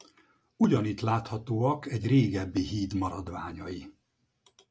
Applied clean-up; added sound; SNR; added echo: none; none; none; none.